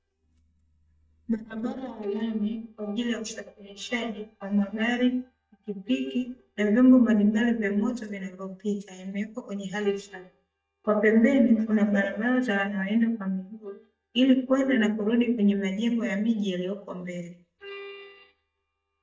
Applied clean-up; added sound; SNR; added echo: neural mask model DeepFilterNet 3.